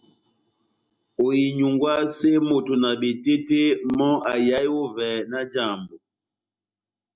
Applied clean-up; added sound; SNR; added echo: none; none; none; none.